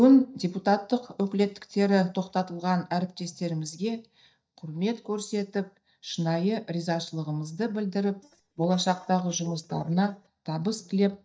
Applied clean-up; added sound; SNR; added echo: neural mask model DeepFilterNet 3.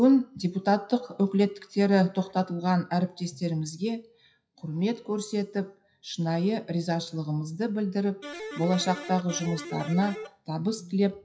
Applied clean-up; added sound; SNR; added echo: classical method WPE with log-MMSE.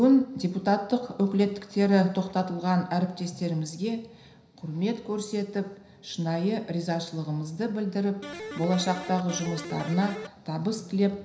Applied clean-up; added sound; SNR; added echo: none; Electric guitar; 11 dB; reverberation time 0.5 s.